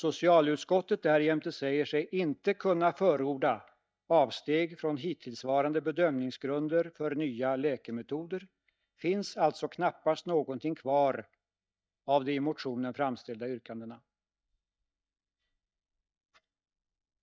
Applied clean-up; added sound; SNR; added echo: neural mask model DeepFilterNet 3.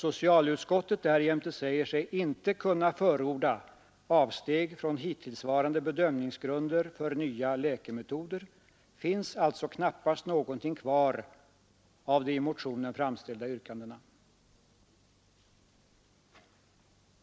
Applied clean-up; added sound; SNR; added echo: none; none; none; none.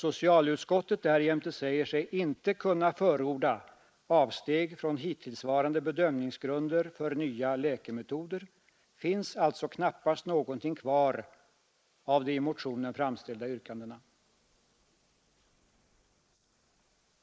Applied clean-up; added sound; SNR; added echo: neural mask model Resemble Enhance denoiser.